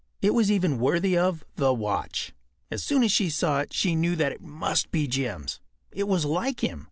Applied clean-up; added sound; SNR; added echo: none; none; none; none.